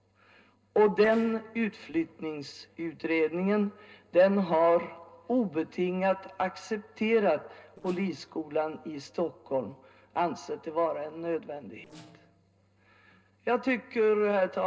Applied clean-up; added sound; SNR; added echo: neural separator model SepFormer DNS4.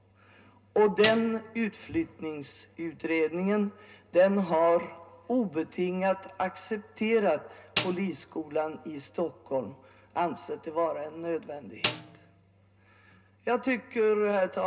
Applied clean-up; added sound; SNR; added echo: none; Snare drum; 7 dB; reverberation time 0.2 s.